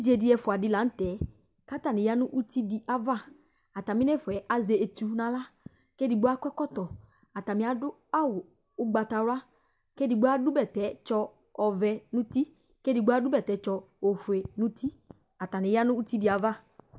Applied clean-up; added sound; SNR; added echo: none; none; none; none.